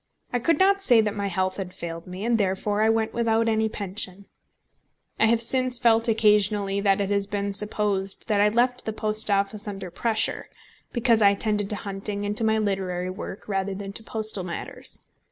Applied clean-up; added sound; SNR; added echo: none; none; none; none.